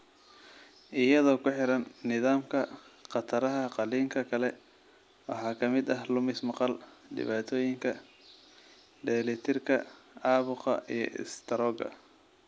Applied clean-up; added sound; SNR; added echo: none; none; none; none.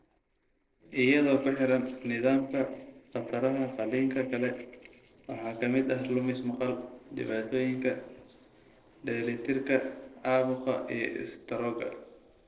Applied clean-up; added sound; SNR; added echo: neural separator model SepFormer DNS4.